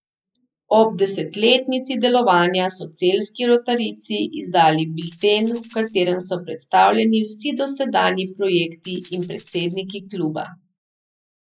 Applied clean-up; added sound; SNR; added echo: neural mask model Resemble Enhance denoiser.